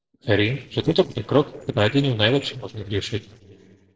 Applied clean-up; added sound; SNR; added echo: neural separator model SepFormer DNS4.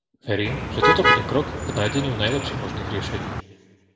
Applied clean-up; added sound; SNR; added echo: none; Motor vehicle (road); -3 dB; reverberation time 1.4 s.